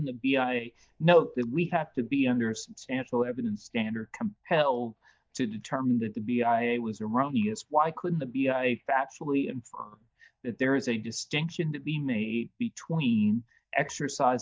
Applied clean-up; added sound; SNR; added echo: neural mask model DeepFilterNet 3.